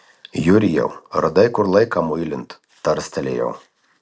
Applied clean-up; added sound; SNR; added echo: none; none; none; none.